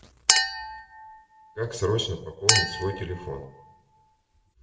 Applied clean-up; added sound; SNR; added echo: none; Chink, clink; -4 dB; reverberation time 0.5 s.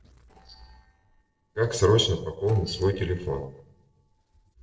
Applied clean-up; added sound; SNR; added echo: neural separator model SepFormer DNS4.